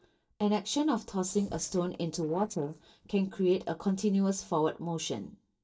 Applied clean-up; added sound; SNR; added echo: neural separator model SepFormer DNS4.